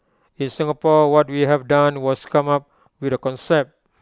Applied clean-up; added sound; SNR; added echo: none; none; none; none.